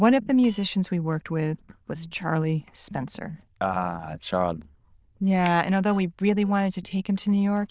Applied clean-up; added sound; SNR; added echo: neural diffusion model UNIVERSE++.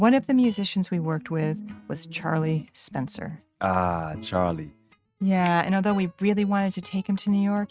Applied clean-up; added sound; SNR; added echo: neural mask model RNNoise.